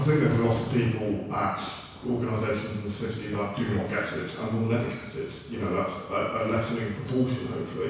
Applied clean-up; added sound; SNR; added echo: none; Thunder; 18 dB; reverberation time 1.1 s.